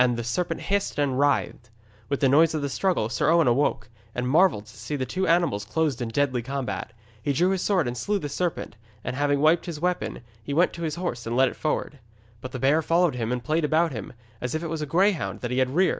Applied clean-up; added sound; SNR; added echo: none; none; none; none.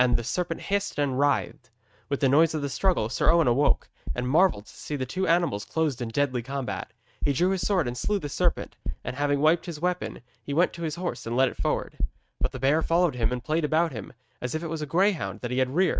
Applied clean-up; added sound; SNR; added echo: neural mask model RNNoise.